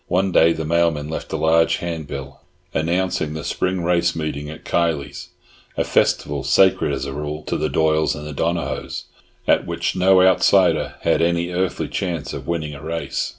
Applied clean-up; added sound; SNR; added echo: none; none; none; none.